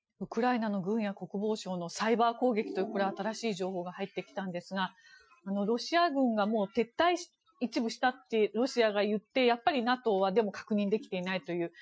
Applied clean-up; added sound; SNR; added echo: classical method Wiener filter.